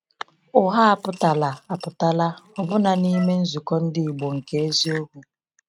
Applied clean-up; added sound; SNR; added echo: neural mask model RNNoise.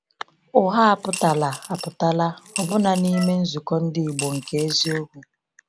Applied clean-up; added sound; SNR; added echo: none; Wind instrument, woodwind instrument + Coin (dropping) / Glass; 13 dB; none.